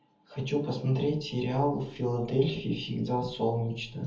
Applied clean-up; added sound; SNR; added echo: none; none; none; reverberation time 0.6 s.